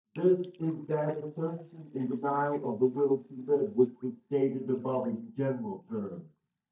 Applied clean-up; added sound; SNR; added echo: neural mask model DeepFilterNet 3.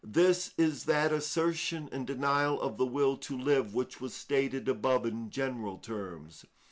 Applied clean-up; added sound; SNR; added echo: none; none; none; none.